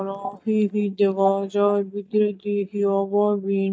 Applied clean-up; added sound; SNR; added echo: neural mask model DeepFilterNet 3.